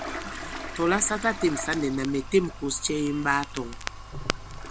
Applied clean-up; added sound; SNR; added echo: none; Crackle + Toilet flush; 8 dB; none.